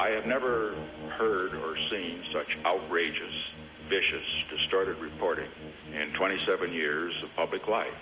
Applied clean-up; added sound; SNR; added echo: none; none; none; none.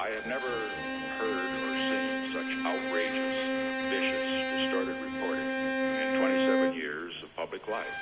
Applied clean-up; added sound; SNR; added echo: none; Bowed string instrument; -5 dB; none.